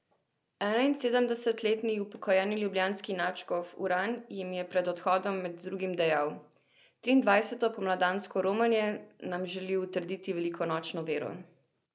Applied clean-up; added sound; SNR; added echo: none; none; none; none.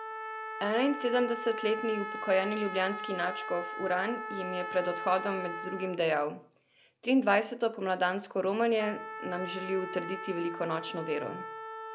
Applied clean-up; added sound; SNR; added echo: none; Trumpet; 9 dB; none.